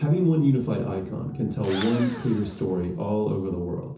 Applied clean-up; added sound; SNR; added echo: none; Engine / Drill; 13 dB; reverberation time 0.6 s.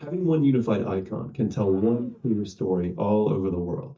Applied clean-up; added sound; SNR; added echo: neural mask model DeepFilterNet 3.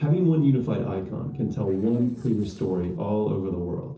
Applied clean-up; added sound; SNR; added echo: neural separator model SepFormer DNS4.